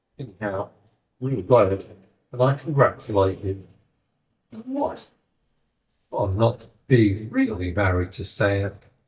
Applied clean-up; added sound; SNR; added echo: neural mask model DeepFilterNet 3.